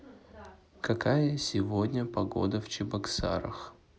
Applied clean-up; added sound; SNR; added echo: none; none; none; none.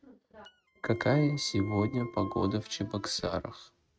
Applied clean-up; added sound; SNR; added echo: neural mask model RNNoise.